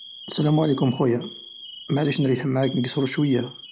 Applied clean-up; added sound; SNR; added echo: none; Alarm; 18 dB; none.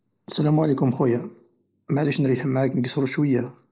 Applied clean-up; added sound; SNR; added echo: neural mask model Resemble Enhance denoiser.